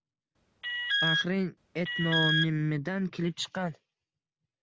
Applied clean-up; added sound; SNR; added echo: none; Alarm; -2 dB; none.